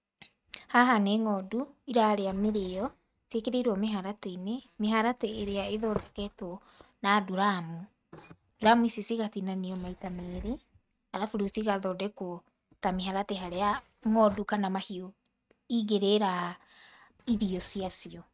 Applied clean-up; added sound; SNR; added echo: neural mask model RNNoise.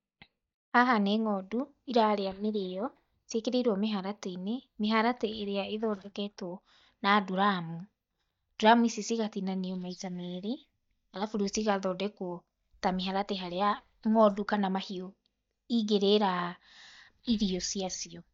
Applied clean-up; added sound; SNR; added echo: neural mask model DeepFilterNet 3.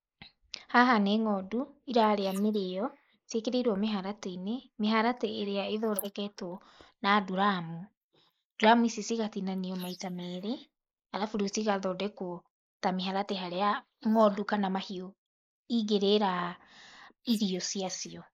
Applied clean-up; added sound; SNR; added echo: neural mask model Resemble Enhance denoiser.